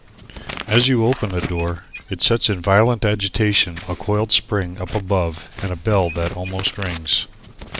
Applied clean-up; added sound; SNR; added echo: none; Squeak / Dishes, pots, and pans + Scissors; 15 dB; none.